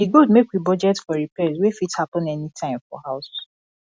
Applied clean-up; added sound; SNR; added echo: none; none; none; none.